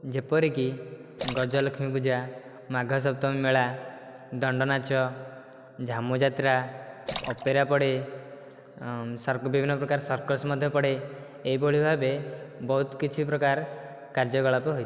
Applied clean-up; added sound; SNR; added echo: none; Splash, splatter; 14 dB; none.